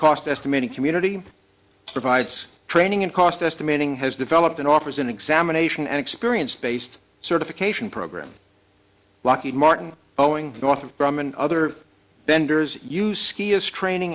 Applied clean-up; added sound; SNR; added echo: none; none; none; none.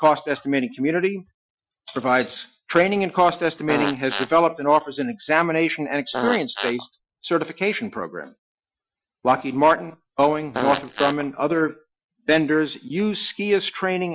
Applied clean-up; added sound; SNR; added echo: classical method Wiener filter.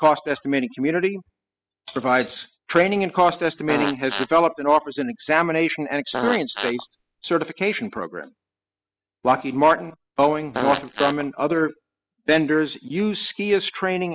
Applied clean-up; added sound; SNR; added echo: classical method spectral subtraction.